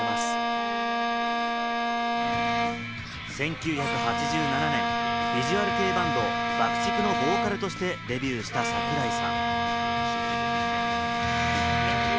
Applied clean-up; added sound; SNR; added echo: none; Bowed string instrument; -4 dB; none.